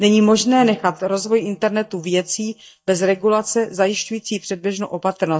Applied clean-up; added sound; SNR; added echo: neural mask model DeepFilterNet 3.